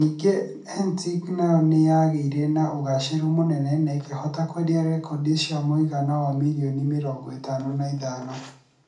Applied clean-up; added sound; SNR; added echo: none; none; none; reverberation time 0.4 s.